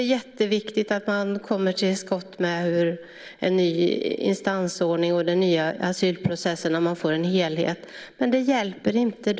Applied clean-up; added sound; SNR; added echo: none; none; none; none.